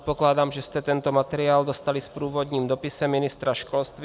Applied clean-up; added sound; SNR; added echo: none; none; none; none.